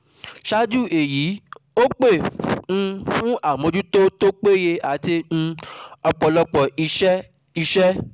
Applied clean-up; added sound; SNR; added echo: none; none; none; none.